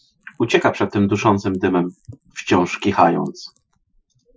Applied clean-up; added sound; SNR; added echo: classical method Wiener filter.